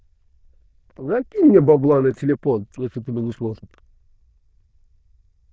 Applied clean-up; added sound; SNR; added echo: neural diffusion model UNIVERSE++.